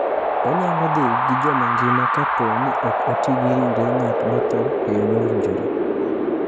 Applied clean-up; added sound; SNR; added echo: none; Wind; -5 dB; none.